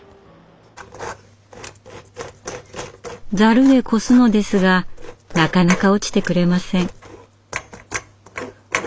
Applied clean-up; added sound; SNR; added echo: none; none; none; none.